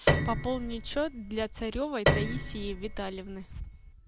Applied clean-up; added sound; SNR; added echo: none; Piano; -3 dB; none.